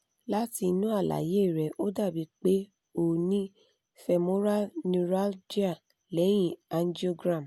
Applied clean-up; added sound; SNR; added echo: none; none; none; none.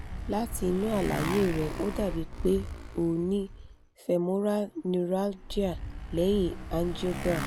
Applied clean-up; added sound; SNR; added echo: none; Motorcycle; 7 dB; none.